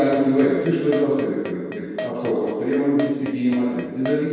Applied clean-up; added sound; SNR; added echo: none; Keyboard (musical); 14 dB; reverberation time 1.2 s.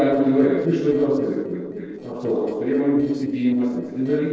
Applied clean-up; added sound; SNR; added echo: neural separator model SepFormer DNS4.